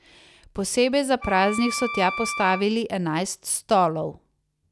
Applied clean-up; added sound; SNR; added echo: none; Wind instrument, woodwind instrument; 9 dB; none.